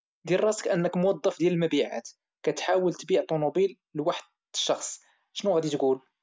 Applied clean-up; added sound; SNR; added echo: none; none; none; none.